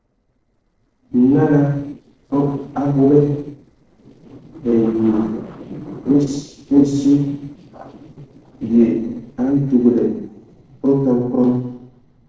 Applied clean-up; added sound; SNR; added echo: neural separator model SepFormer DNS4.